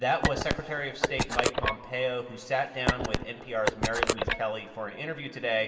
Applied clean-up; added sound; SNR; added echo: none; Telephone; -2 dB; reverberation time 2.3 s.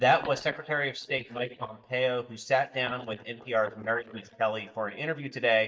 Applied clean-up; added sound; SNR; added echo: neural mask model DeepFilterNet 3.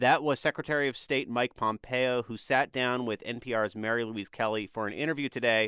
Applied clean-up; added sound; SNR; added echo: none; none; none; none.